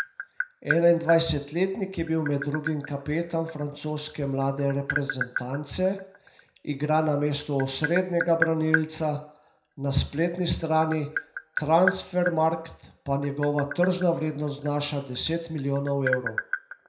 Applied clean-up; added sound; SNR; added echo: none; Tap; 10 dB; reverberation time 0.5 s.